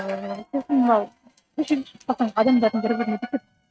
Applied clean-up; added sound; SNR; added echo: neural mask model RNNoise.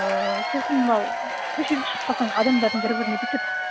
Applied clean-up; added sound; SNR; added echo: none; Applause / Crowd / Cheering; 3 dB; none.